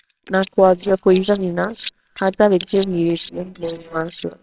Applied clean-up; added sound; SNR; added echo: neural separator model SepFormer WHAMR!.